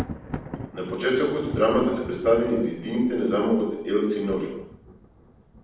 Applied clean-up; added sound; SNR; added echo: none; Thunder; 13 dB; reverberation time 0.7 s.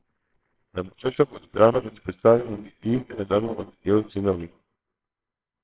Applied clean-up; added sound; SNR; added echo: neural separator model SepFormer WHAMR!.